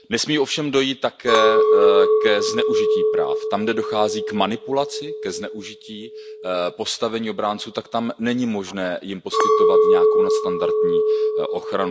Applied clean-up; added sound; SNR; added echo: none; Chink, clink; -3 dB; none.